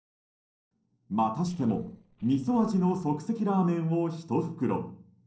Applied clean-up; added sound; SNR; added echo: neural separator model SepFormer DNS4.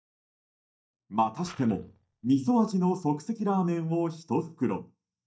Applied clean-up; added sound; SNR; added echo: neural mask model DeepFilterNet 3.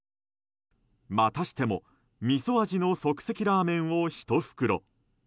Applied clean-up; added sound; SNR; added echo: none; none; none; none.